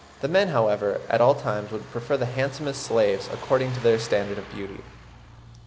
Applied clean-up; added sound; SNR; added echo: none; Truck; 18 dB; none.